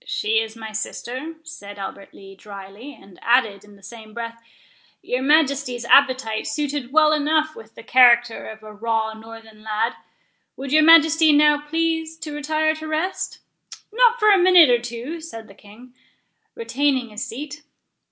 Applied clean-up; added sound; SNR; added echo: none; none; none; none.